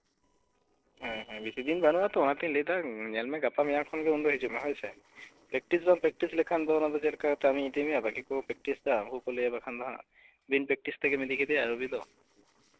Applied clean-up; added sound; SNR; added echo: neural separator model SepFormer DNS4.